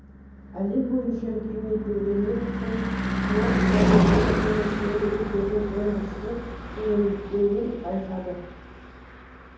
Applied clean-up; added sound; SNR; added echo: none; Car passing by / Engine / Truck; 0 dB; reverberation time 1.2 s.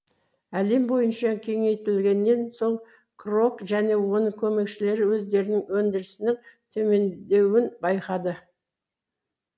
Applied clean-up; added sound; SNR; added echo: none; none; none; none.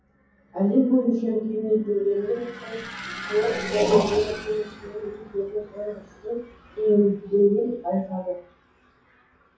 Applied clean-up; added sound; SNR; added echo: classical method WPE with log-MMSE.